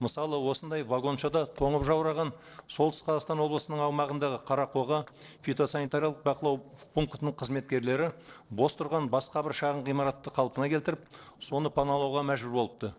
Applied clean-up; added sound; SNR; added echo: neural separator model SepFormer DNS4.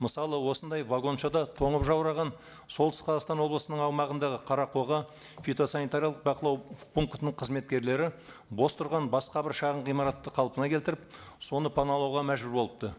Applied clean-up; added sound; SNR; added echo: none; none; none; none.